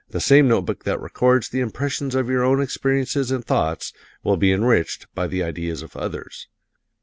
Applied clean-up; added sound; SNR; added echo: none; none; none; none.